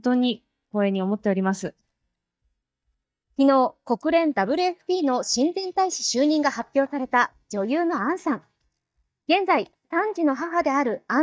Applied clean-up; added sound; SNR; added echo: neural mask model DeepFilterNet 3.